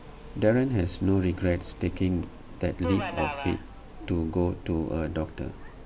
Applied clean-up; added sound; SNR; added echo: none; Subway, metro, underground; 13 dB; none.